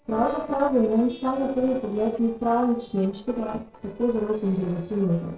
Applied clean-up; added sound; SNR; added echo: neural separator model SepFormer DNS4.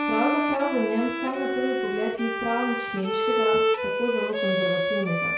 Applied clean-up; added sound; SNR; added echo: none; Bowed string instrument; -2 dB; reverberation time 0.6 s.